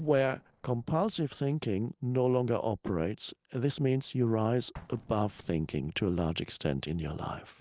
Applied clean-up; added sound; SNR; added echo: neural separator model SepFormer DNS4.